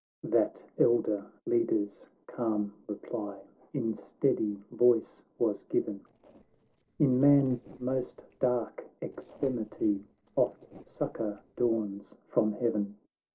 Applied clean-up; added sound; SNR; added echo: neural separator model SepFormer DNS4.